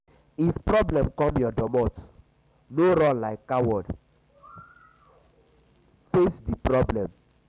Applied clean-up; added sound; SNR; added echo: none; none; none; none.